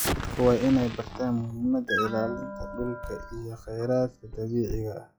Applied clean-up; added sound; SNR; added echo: classical method log-MMSE.